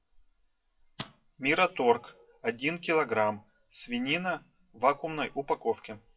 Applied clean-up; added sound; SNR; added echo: classical method WPE with log-MMSE.